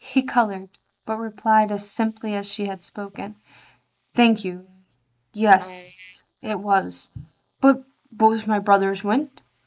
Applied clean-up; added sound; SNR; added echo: neural mask model Resemble Enhance denoiser.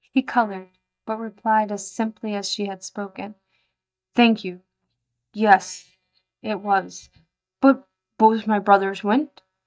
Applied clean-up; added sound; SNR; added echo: neural mask model DeepFilterNet 3.